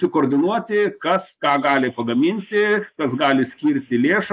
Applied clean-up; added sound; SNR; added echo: neural mask model Resemble Enhance denoiser.